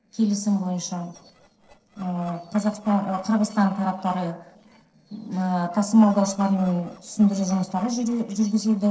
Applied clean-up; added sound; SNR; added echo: neural separator model SepFormer DNS4.